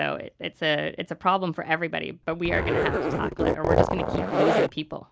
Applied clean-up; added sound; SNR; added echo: none; Zipper (clothing); -4 dB; none.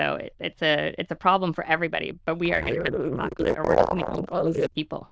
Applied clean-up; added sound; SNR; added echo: neural diffusion model UNIVERSE++.